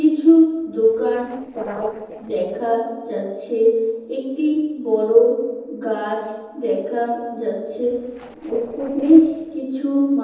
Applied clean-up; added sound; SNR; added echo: neural separator model SepFormer DNS4.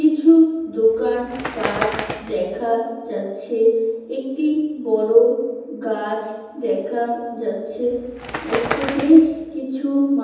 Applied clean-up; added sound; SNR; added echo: none; Bird; 10 dB; reverberation time 1.1 s.